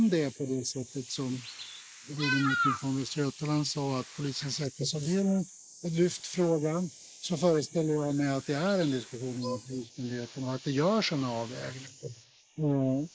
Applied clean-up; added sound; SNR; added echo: neural mask model Resemble Enhance denoiser.